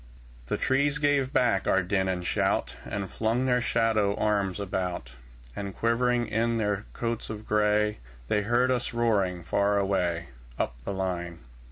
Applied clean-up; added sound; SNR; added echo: none; none; none; none.